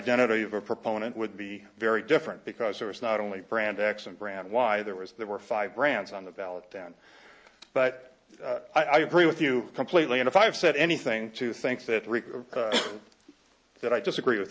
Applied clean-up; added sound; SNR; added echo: none; none; none; none.